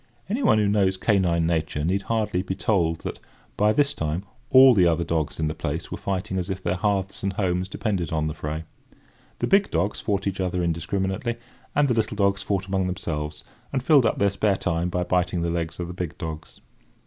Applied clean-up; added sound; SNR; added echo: none; none; none; none.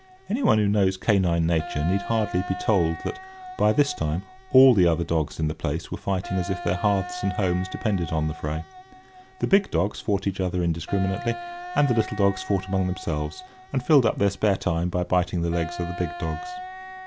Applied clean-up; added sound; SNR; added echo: none; Wind instrument, woodwind instrument; 15 dB; none.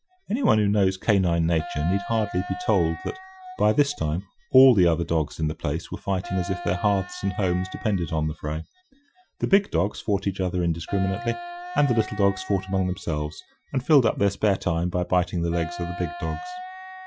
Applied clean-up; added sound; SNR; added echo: classical method Wiener filter.